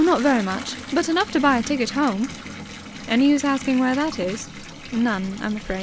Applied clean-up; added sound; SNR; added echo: none; Bathtub (filling or washing) / Water tap, faucet; 13 dB; none.